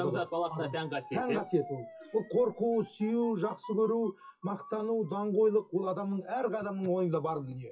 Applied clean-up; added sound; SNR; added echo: classical method WPE with log-MMSE.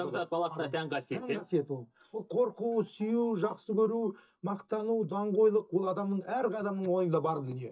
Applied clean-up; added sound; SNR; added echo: neural mask model DeepFilterNet 3.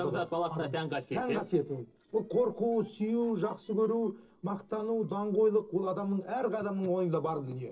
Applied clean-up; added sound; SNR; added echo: neural separator model SepFormer DNS4.